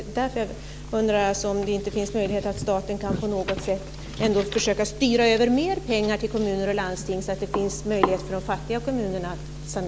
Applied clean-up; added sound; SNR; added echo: none; none; none; none.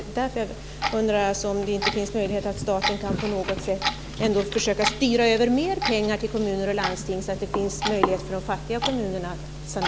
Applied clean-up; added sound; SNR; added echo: none; Clock; 9 dB; none.